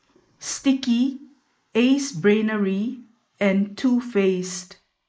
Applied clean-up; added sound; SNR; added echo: neural mask model Resemble Enhance denoiser.